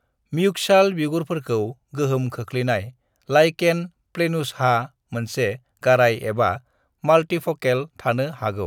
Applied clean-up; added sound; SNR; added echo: none; none; none; none.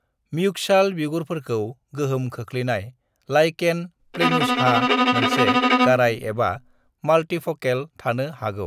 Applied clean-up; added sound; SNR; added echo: none; Bowed string instrument; -2 dB; none.